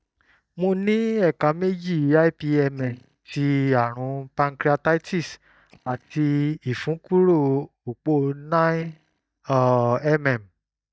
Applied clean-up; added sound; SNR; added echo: neural mask model DeepFilterNet 3.